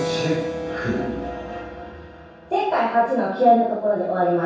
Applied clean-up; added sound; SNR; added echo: none; Keyboard (musical); 11 dB; reverberation time 0.7 s.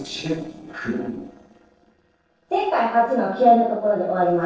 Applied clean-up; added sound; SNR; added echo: neural separator model SepFormer DNS4.